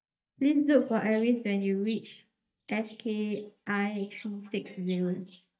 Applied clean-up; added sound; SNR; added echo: neural mask model DeepFilterNet 3.